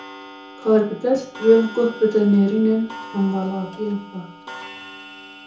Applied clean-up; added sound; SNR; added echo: none; Clock; 17 dB; reverberation time 0.6 s.